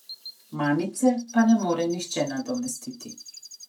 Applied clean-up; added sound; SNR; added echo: neural mask model RNNoise.